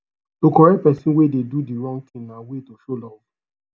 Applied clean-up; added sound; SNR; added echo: none; none; none; none.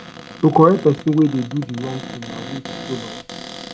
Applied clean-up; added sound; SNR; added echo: none; Cupboard open or close; 14 dB; none.